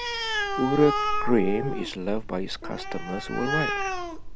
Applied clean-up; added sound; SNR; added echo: none; Animal; 1 dB; none.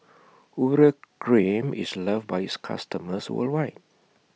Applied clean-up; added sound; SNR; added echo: none; none; none; none.